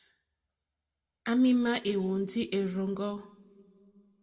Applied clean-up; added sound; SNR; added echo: none; none; none; reverberation time 1.0 s.